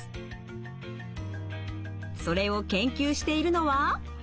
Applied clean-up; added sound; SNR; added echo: none; none; none; none.